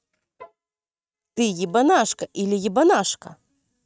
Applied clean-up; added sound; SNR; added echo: neural mask model RNNoise.